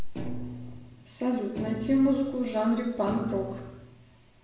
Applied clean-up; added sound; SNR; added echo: none; Thump, thud; 11 dB; reverberation time 0.9 s.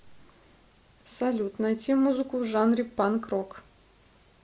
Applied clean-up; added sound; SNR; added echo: none; none; none; none.